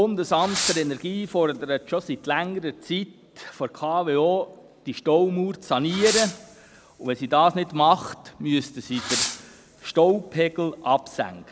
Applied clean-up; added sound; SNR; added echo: none; Fireworks; 10 dB; none.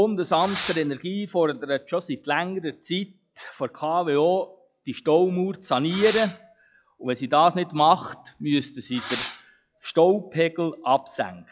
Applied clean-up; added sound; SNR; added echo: classical method log-MMSE.